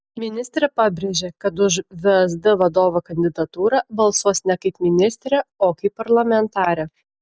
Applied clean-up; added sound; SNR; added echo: none; none; none; none.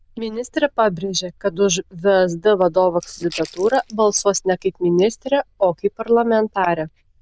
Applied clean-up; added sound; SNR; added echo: neural diffusion model UNIVERSE++.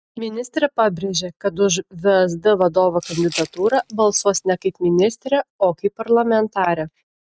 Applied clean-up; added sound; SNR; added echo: neural mask model RNNoise.